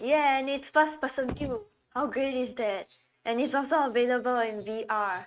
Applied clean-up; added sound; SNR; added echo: neural mask model RNNoise.